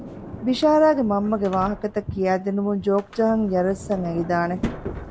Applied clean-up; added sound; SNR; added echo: none; Sliding door; 14 dB; none.